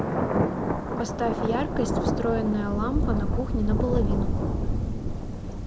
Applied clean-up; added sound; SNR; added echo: none; Thunder; -4 dB; none.